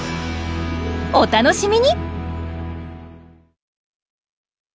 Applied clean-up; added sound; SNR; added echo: none; none; none; none.